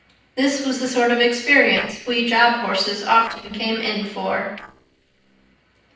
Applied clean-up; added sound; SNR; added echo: neural separator model SepFormer DNS4.